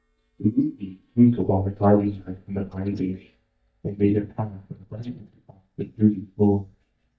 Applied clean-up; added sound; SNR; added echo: neural mask model DeepFilterNet 3.